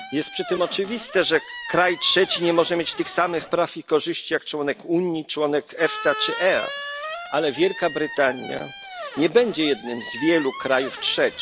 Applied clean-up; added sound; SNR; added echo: none; Squeak; 11 dB; none.